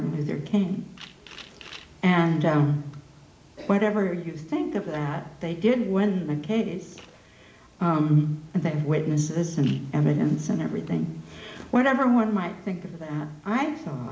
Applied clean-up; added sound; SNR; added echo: none; none; none; none.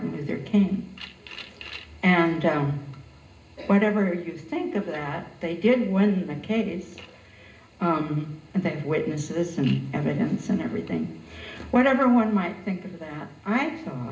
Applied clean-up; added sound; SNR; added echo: none; none; none; reverberation time 0.2 s.